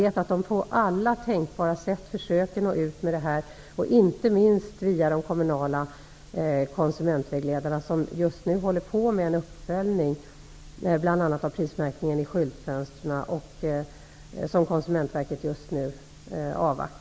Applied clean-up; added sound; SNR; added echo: none; none; none; none.